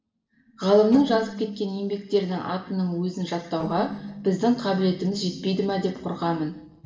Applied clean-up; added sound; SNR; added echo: neural separator model SepFormer DNS4.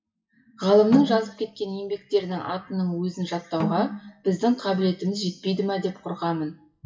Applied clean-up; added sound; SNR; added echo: classical method WPE with log-MMSE.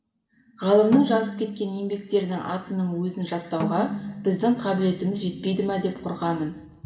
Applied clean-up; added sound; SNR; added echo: none; Snare drum; 10 dB; reverberation time 0.9 s.